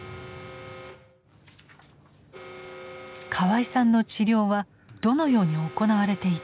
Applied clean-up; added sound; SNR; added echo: none; Alarm; 18 dB; none.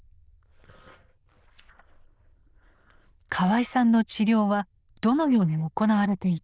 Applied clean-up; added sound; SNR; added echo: neural diffusion model UNIVERSE++.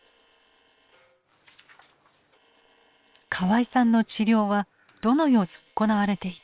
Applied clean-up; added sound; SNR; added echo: neural separator model SepFormer WHAM!.